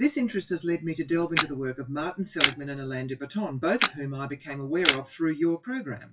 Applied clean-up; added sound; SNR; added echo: classical method WPE with log-MMSE.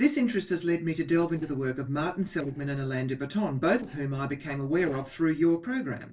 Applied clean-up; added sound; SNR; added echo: neural separator model SepFormer DNS4.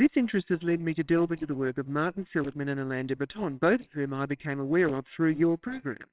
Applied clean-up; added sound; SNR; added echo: neural separator model SepFormer WHAMR!.